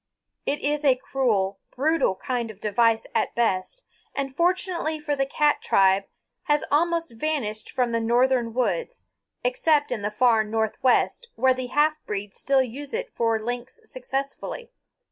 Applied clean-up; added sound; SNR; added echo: none; none; none; none.